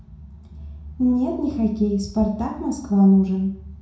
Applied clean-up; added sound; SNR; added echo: none; none; none; reverberation time 0.6 s.